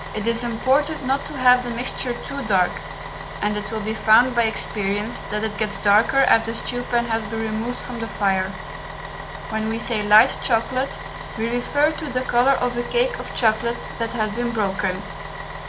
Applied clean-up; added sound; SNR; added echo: none; Bus; 10 dB; none.